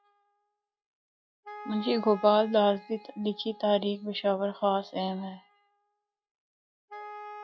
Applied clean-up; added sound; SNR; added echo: classical method log-MMSE.